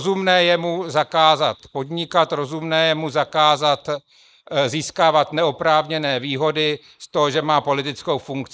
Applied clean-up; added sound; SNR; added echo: neural mask model Resemble Enhance denoiser.